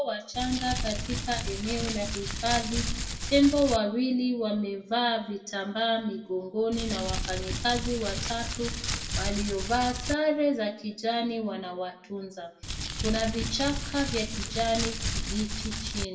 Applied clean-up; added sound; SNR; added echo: none; Crumpling, crinkling; 3 dB; reverberation time 0.6 s.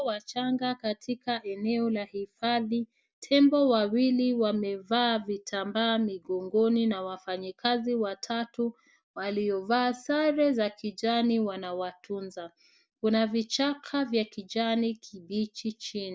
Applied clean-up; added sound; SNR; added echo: none; none; none; none.